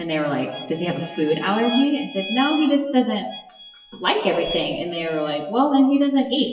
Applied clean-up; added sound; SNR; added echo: classical method WPE with log-MMSE.